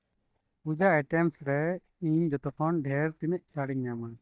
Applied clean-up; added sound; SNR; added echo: neural mask model DeepFilterNet 3.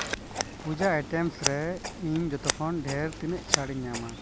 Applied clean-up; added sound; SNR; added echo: none; Scissors; 3 dB; none.